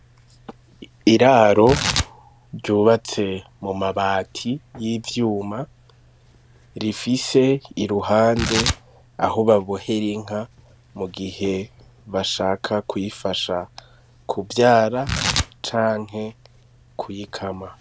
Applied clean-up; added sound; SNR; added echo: none; Tearing; 11 dB; none.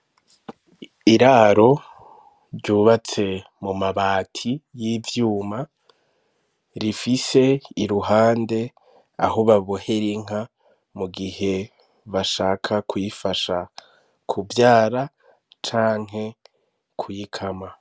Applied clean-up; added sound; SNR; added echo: none; none; none; none.